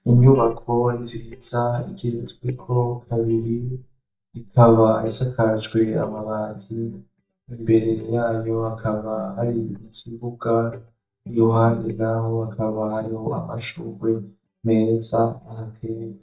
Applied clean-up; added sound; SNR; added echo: neural mask model DeepFilterNet 3.